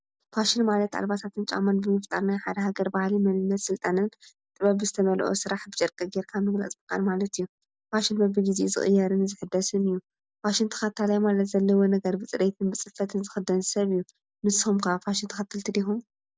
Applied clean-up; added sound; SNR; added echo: none; none; none; none.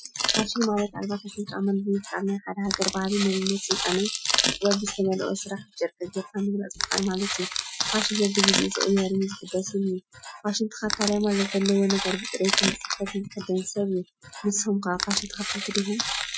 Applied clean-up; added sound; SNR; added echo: classical method Wiener filter.